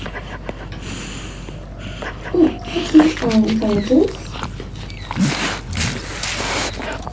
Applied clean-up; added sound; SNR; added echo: none; Dog; 4 dB; reverberation time 0.3 s.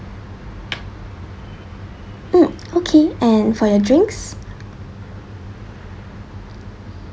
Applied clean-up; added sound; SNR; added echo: none; none; none; none.